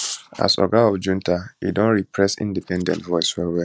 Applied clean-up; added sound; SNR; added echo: none; none; none; none.